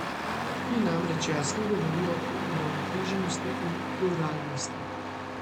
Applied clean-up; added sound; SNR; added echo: none; Engine starting; 1 dB; none.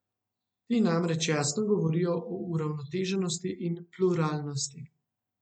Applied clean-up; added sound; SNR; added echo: none; none; none; none.